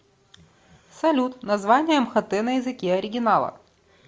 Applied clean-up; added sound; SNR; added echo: none; none; none; none.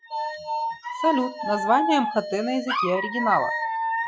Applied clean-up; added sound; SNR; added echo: classical method Wiener filter.